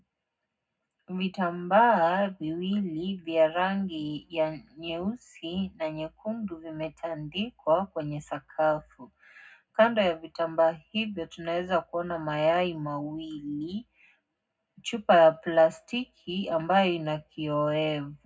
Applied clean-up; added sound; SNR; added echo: none; none; none; reverberation time 0.3 s.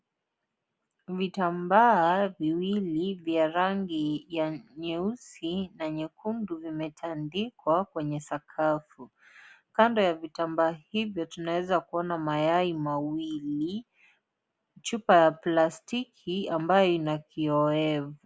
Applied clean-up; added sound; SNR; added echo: none; none; none; none.